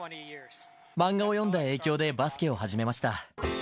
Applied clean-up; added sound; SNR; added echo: none; none; none; none.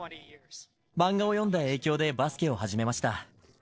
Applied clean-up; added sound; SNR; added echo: neural separator model SepFormer DNS4.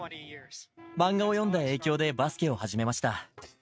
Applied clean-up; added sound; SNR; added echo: neural mask model RNNoise.